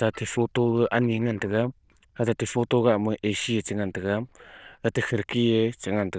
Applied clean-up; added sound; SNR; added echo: neural diffusion model UNIVERSE++.